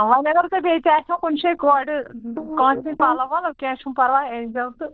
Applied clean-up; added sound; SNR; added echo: neural diffusion model UNIVERSE++.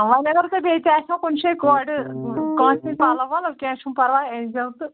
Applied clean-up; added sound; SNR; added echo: neural mask model RNNoise.